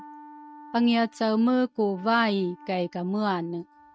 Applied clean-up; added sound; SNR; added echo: neural mask model RNNoise.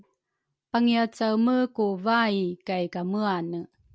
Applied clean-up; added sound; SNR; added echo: none; none; none; none.